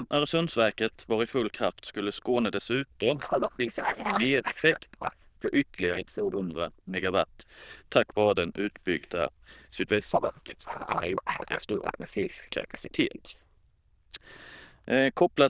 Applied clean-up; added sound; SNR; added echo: neural diffusion model UNIVERSE++.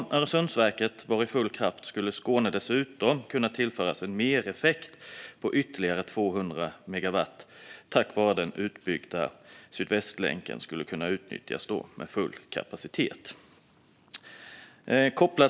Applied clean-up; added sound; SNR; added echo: none; none; none; none.